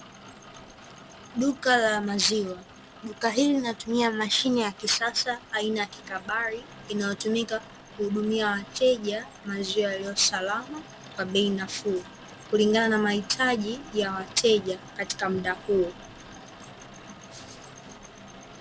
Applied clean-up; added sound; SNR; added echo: none; Rain; 19 dB; none.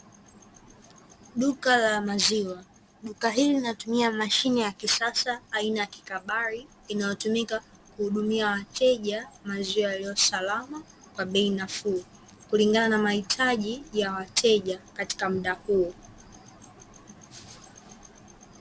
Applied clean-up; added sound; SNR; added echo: none; none; none; none.